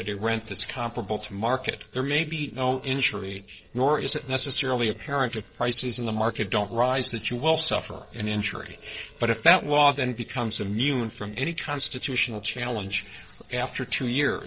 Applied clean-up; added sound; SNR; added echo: neural separator model SepFormer DNS4.